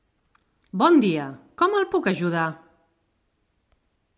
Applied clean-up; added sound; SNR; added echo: none; none; none; none.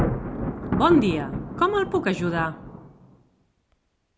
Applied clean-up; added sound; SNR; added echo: none; Thunder; 5 dB; none.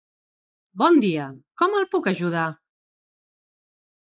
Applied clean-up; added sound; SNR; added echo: neural mask model Resemble Enhance denoiser.